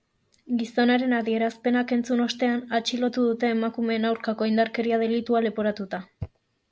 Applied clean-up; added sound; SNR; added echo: none; none; none; none.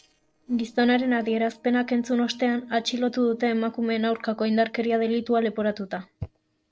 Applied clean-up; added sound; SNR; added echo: neural separator model SepFormer DNS4.